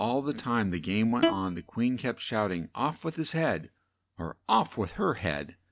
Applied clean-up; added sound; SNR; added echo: neural mask model DeepFilterNet 3.